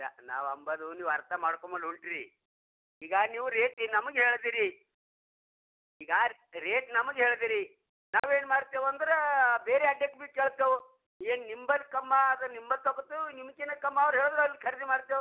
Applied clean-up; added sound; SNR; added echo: none; none; none; none.